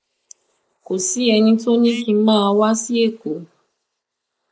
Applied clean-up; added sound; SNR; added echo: neural mask model Resemble Enhance denoiser.